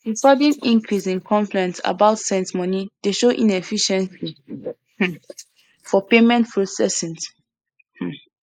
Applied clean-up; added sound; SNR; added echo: neural mask model Resemble Enhance denoiser.